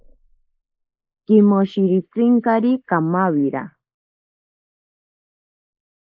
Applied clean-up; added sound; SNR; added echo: neural mask model Resemble Enhance denoiser.